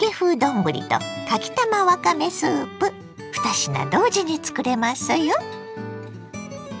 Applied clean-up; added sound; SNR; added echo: none; none; none; none.